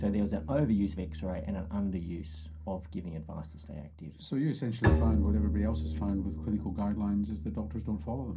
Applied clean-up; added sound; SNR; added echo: none; Bowed string instrument; 1 dB; reverberation time 0.3 s.